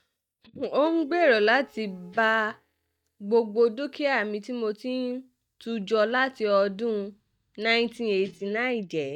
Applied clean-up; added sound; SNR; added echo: neural mask model DeepFilterNet 3.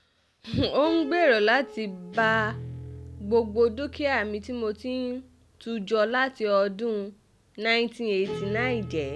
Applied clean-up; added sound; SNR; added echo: none; Piano + Guitar; 14 dB; none.